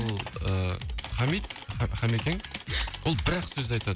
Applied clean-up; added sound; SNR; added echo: none; Typing; 12 dB; none.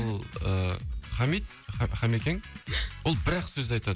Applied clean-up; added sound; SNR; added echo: none; none; none; none.